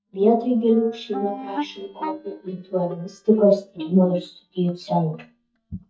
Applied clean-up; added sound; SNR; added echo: neural mask model DeepFilterNet 3.